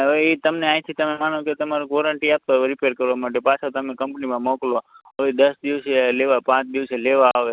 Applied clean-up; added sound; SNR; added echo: none; none; none; none.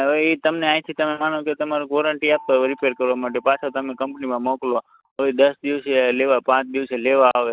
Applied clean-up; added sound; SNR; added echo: neural mask model DeepFilterNet 3.